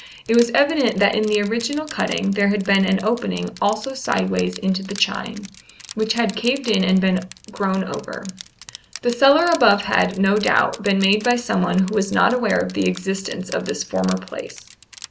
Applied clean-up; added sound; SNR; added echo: none; Crushing; 20 dB; none.